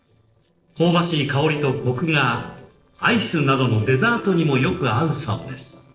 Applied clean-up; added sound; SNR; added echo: neural separator model SepFormer DNS4.